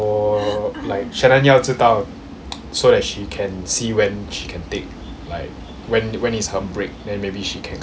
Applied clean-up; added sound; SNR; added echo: none; Cough; 14 dB; none.